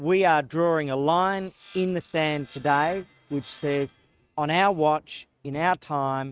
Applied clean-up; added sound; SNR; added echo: neural mask model RNNoise.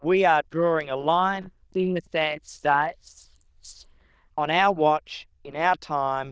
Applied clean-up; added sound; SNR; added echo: neural diffusion model UNIVERSE++.